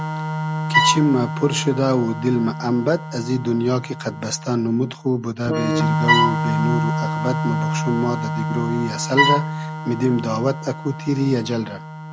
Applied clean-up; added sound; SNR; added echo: none; Organ + Bowed string instrument; 1 dB; none.